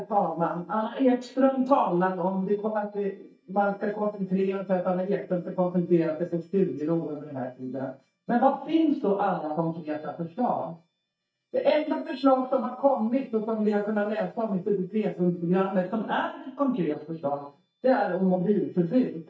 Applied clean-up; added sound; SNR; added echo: neural mask model DeepFilterNet 3.